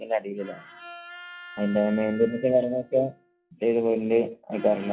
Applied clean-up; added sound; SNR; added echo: classical method log-MMSE.